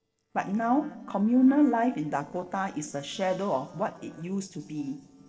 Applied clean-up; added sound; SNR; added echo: neural separator model SepFormer DNS4.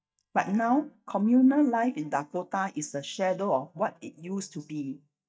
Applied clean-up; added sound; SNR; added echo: neural mask model DeepFilterNet 3.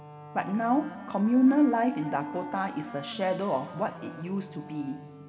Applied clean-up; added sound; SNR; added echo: none; Wind instrument, woodwind instrument; 15 dB; reverberation time 2.5 s.